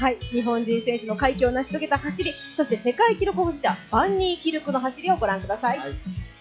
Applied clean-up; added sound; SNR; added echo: classical method log-MMSE.